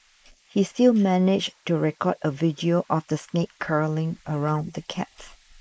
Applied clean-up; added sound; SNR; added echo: neural mask model Resemble Enhance denoiser.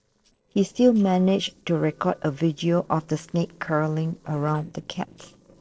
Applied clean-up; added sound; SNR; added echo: neural separator model SepFormer DNS4.